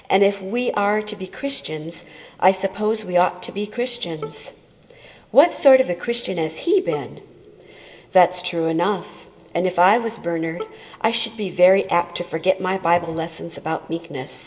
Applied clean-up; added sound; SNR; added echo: none; Bowed string instrument; 18 dB; reverberation time 2.7 s.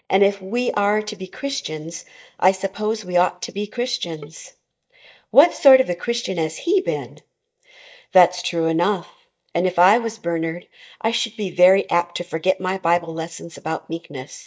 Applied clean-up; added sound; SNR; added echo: neural mask model DeepFilterNet 3.